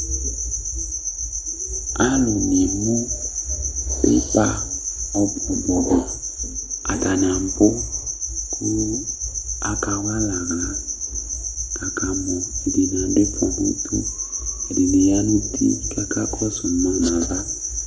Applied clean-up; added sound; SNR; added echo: none; none; none; none.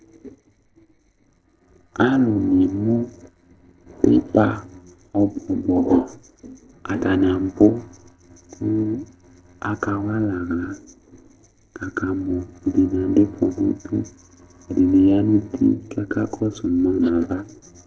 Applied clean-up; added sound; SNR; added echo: neural separator model SepFormer DNS4.